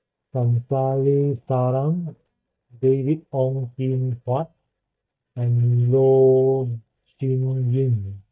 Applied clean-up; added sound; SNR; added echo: neural mask model DeepFilterNet 3.